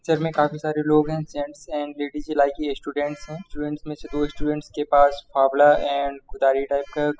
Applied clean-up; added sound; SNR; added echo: classical method spectral subtraction.